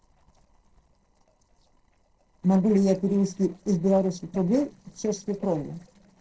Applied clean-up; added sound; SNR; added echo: neural separator model SepFormer DNS4.